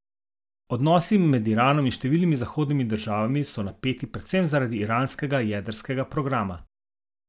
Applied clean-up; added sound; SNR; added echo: none; none; none; none.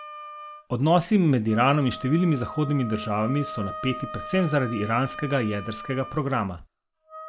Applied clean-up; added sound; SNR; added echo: none; Wind instrument, woodwind instrument; 14 dB; none.